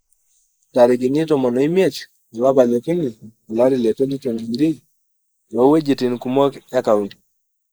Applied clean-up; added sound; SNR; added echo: neural mask model Resemble Enhance denoiser.